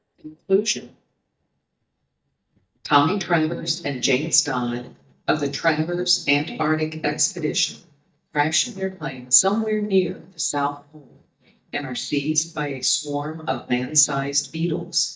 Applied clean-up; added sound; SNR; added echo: neural mask model DeepFilterNet 3.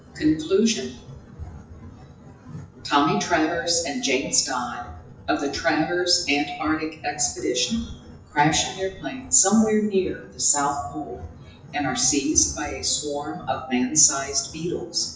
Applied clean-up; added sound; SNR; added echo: classical method WPE with log-MMSE.